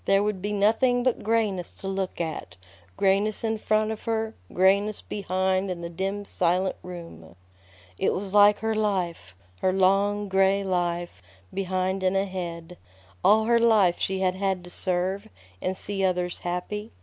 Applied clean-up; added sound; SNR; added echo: none; none; none; none.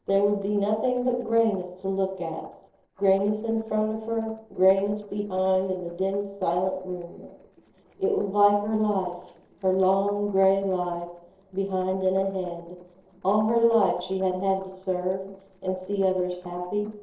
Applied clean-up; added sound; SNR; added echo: neural separator model SepFormer DNS4.